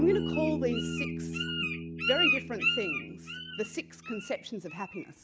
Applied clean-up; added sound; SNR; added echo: none; Bird + Bass guitar; -1 dB; none.